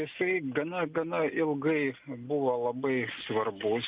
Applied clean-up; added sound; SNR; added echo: none; none; none; none.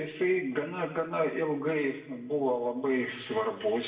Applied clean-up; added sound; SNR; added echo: none; none; none; reverberation time 0.8 s.